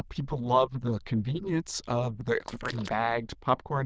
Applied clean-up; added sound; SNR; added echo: neural diffusion model UNIVERSE++.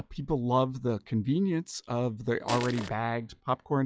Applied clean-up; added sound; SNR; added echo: classical method log-MMSE.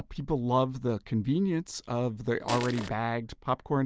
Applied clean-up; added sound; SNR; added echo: none; Crushing; 7 dB; none.